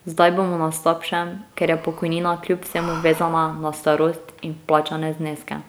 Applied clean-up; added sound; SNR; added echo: none; Breathing; 18 dB; none.